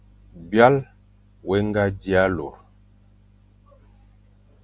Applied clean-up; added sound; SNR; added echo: none; none; none; none.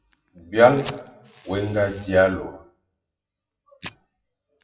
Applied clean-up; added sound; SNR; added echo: classical method WPE with log-MMSE.